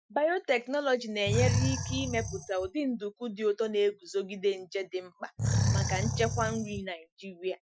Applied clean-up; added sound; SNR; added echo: classical method Wiener filter.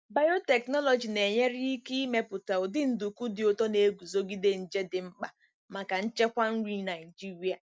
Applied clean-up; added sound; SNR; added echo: none; none; none; none.